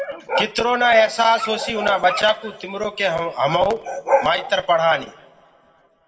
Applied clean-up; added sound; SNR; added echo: none; none; none; reverberation time 1.3 s.